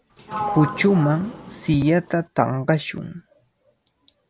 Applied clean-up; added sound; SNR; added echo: none; Sliding door; 9 dB; none.